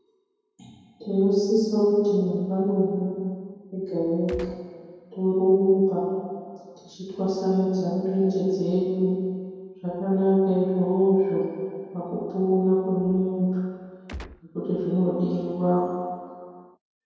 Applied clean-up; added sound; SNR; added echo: none; Gunshot, gunfire; 13 dB; reverberation time 2.2 s.